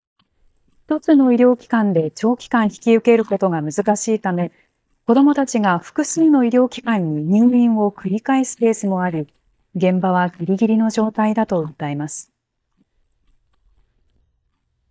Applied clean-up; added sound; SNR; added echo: neural mask model DeepFilterNet 3.